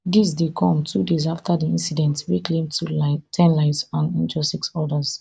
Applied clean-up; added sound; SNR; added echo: none; none; none; none.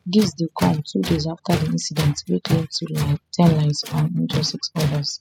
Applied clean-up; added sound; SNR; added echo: classical method spectral subtraction.